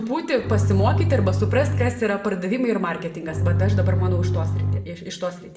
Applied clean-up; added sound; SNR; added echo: none; Bowed string instrument; -3 dB; reverberation time 0.7 s.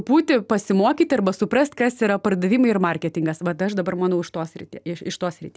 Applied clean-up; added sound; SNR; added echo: none; none; none; none.